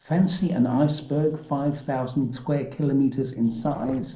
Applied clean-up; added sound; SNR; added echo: neural separator model SepFormer DNS4.